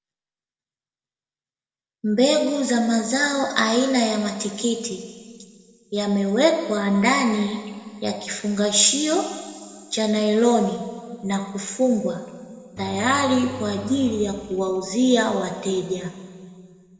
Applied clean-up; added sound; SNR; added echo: none; Engine; 16 dB; reverberation time 1.9 s.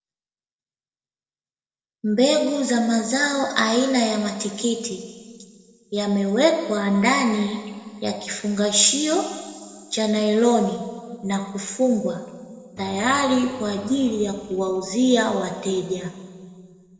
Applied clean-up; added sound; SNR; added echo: neural separator model SepFormer DNS4.